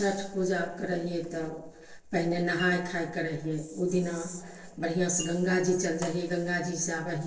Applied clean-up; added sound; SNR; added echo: neural separator model SepFormer DNS4.